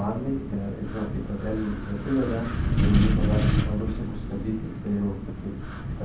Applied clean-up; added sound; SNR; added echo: none; Wind; -3 dB; reverberation time 0.7 s.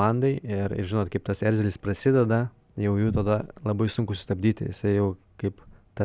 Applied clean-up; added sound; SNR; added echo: none; none; none; none.